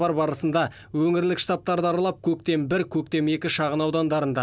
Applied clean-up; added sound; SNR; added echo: none; none; none; none.